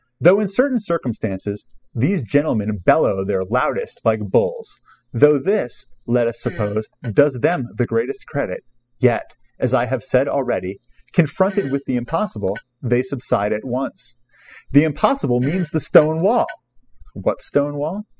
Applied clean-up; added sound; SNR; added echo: classical method spectral subtraction.